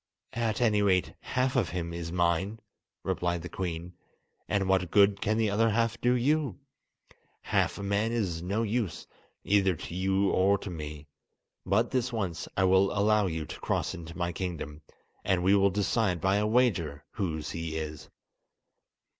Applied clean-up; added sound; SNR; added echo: none; none; none; none.